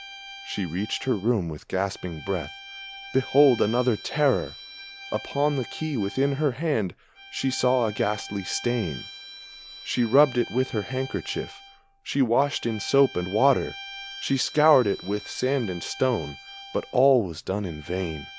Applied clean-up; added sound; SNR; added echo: none; Bowed string instrument; 16 dB; none.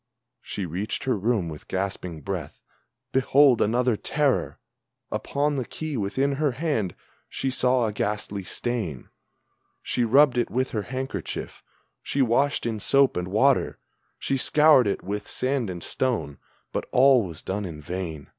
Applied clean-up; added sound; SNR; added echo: none; none; none; none.